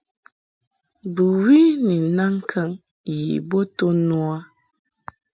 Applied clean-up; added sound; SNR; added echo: none; none; none; none.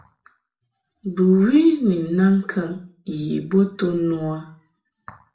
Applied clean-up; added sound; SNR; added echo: none; none; none; reverberation time 0.4 s.